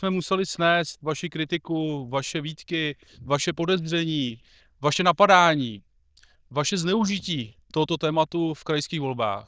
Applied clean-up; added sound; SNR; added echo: neural diffusion model UNIVERSE++.